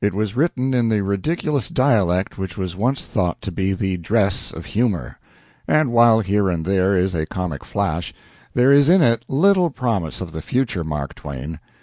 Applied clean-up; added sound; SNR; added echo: none; none; none; none.